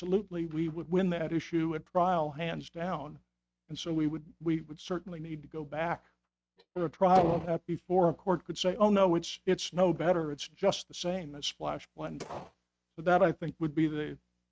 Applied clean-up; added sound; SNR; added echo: neural mask model RNNoise.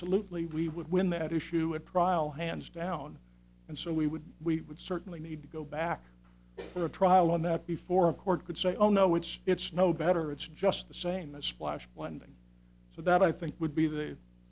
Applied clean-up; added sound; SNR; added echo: none; none; none; none.